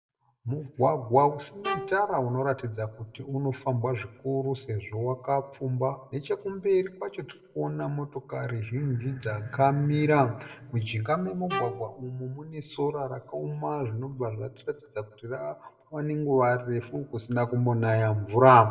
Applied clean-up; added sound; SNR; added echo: none; Bowed string instrument; 12 dB; reverberation time 0.4 s.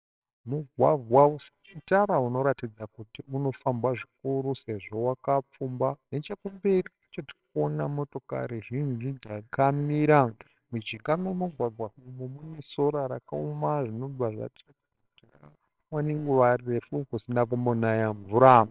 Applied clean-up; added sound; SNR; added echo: neural separator model SepFormer WHAMR!.